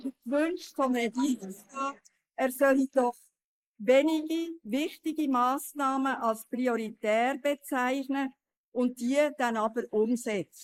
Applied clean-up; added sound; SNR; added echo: neural mask model Resemble Enhance denoiser.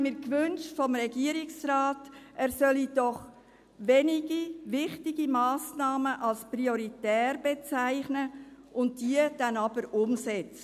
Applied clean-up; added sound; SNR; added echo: none; none; none; none.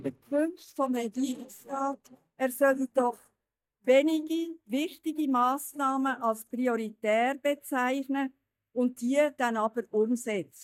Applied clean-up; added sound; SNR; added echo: neural mask model DeepFilterNet 3.